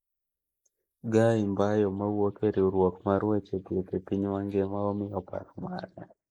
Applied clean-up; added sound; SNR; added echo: neural mask model Resemble Enhance denoiser.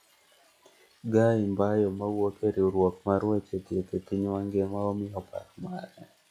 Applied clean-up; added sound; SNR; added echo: classical method log-MMSE.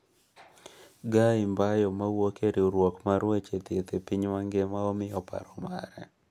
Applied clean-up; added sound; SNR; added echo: none; none; none; none.